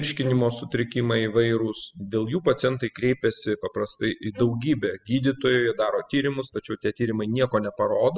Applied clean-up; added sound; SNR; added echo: classical method spectral subtraction.